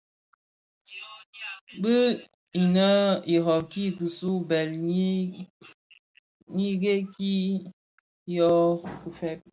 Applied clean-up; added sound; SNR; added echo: none; none; none; none.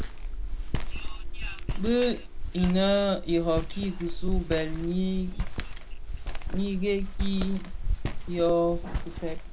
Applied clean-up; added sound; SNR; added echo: none; Walk, footsteps; 0 dB; none.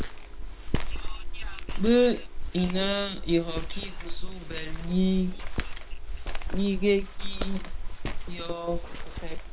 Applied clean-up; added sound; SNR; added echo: neural separator model SepFormer WHAM!.